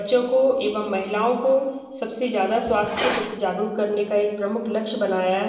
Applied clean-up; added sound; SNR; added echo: none; Glass; 14 dB; reverberation time 1.3 s.